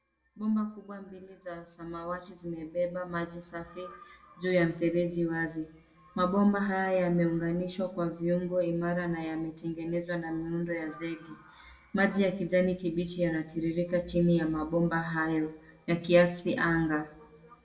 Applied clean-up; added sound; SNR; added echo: none; none; none; reverberation time 0.5 s.